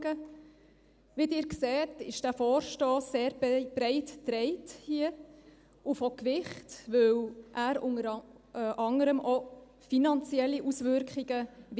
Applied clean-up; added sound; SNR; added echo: none; none; none; none.